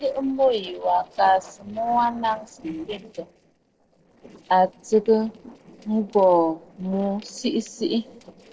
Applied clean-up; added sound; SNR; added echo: neural separator model SepFormer DNS4.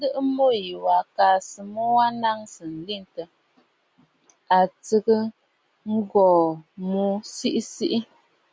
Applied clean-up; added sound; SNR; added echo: none; none; none; none.